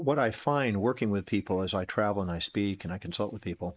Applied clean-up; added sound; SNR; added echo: neural mask model Resemble Enhance denoiser.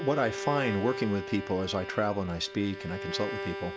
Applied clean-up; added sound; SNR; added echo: none; Bowed string instrument; 7 dB; none.